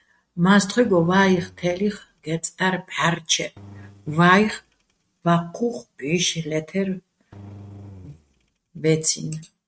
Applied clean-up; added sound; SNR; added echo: neural mask model RNNoise.